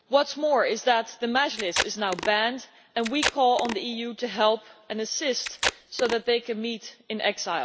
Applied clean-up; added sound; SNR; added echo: none; Packing tape, duct tape; 6 dB; none.